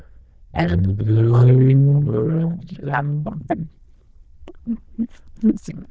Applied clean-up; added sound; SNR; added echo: neural diffusion model UNIVERSE++.